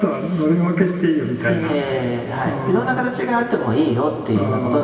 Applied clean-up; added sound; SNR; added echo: none; none; none; reverberation time 2.6 s.